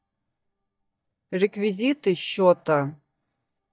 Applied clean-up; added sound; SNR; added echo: neural mask model DeepFilterNet 3.